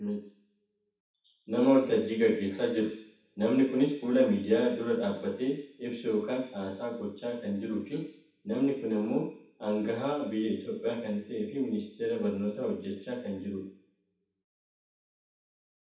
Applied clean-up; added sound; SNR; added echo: none; none; none; reverberation time 0.7 s.